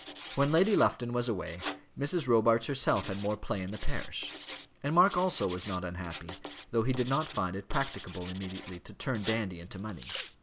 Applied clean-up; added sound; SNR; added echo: none; Writing; 12 dB; none.